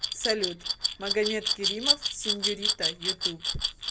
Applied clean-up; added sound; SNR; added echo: none; Glass; -4 dB; none.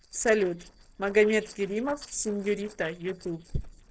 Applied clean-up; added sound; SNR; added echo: neural separator model SepFormer DNS4.